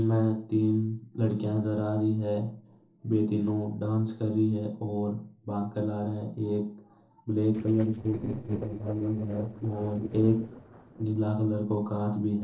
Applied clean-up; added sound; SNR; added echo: neural separator model SepFormer DNS4.